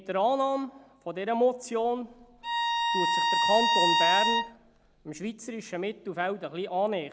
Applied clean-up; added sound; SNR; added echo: none; Bowed string instrument; -3 dB; none.